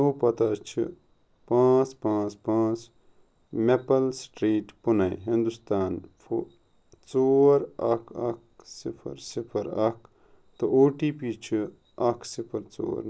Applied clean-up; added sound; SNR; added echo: none; none; none; none.